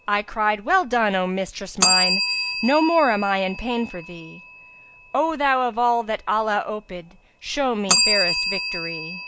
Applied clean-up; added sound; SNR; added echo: none; Bell; 3 dB; none.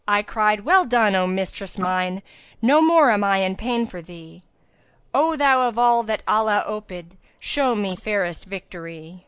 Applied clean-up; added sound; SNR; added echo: neural mask model Resemble Enhance denoiser.